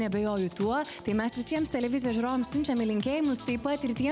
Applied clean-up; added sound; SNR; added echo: none; none; none; none.